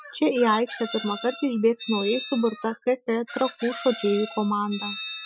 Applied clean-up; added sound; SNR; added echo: classical method Wiener filter.